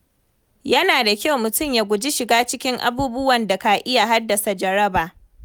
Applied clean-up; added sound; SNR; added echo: none; none; none; none.